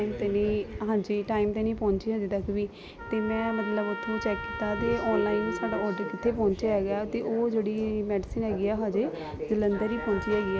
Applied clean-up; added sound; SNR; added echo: none; Trumpet; 13 dB; none.